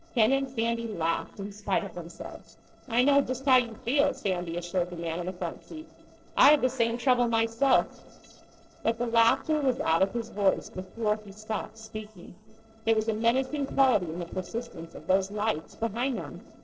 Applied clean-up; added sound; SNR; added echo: neural separator model SepFormer DNS4.